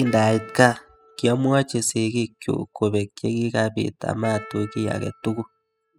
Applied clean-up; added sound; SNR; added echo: classical method spectral subtraction.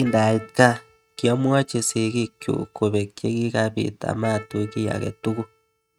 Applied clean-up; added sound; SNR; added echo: neural mask model RNNoise.